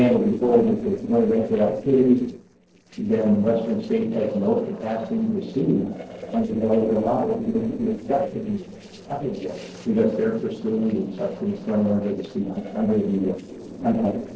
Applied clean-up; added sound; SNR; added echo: neural separator model SepFormer DNS4.